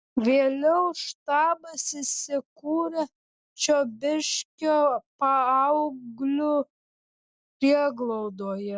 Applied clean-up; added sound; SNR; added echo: none; none; none; none.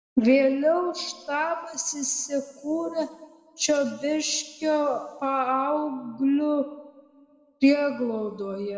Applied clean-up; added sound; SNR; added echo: none; none; none; reverberation time 1.3 s.